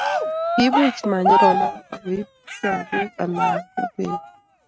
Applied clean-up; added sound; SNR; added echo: neural mask model RNNoise.